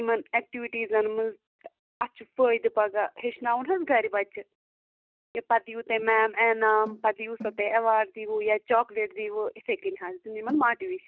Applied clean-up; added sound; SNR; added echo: neural mask model RNNoise.